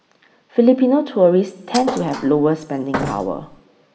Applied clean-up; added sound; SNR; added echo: none; Thump, thud; 10 dB; reverberation time 1.3 s.